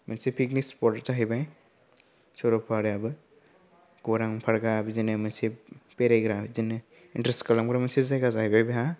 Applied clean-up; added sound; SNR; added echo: none; none; none; none.